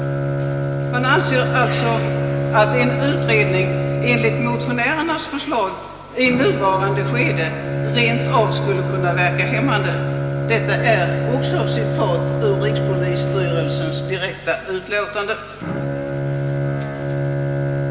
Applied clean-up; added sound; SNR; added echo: none; Bowed string instrument; -1 dB; reverberation time 2.3 s.